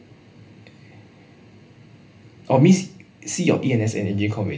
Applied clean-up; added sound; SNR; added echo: none; none; none; reverberation time 0.3 s.